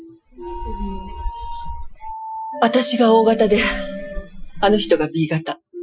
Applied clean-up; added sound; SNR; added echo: classical method Wiener filter.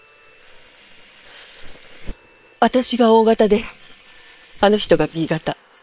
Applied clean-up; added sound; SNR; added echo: neural separator model SepFormer WHAM!.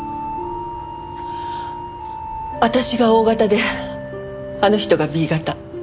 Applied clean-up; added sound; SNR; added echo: none; none; none; none.